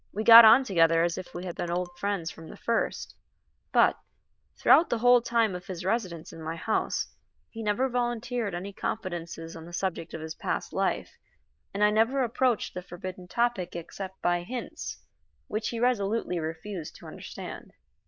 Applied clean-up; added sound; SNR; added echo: neural diffusion model UNIVERSE++.